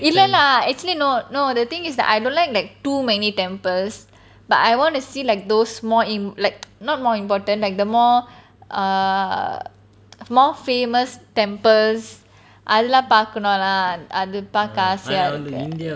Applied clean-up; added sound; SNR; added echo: none; none; none; none.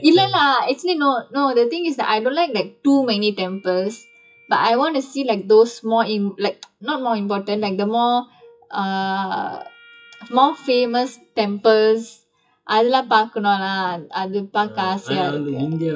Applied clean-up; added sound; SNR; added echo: classical method WPE with log-MMSE.